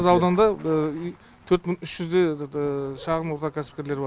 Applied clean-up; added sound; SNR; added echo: none; none; none; none.